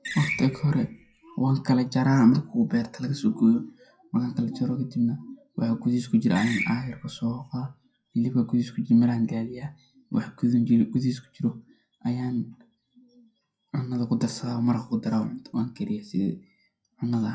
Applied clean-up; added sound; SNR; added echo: classical method WPE with log-MMSE.